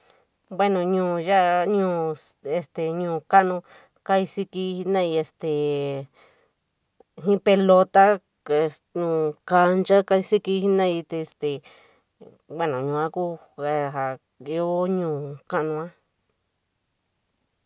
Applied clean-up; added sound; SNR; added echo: none; none; none; none.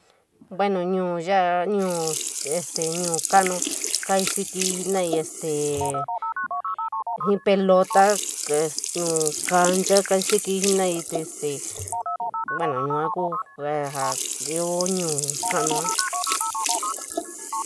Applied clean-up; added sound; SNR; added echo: none; Telephone + Sink (filling or washing); 4 dB; none.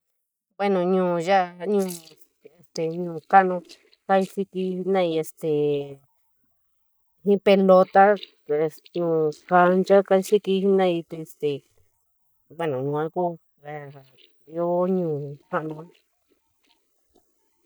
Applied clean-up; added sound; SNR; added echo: neural mask model DeepFilterNet 3.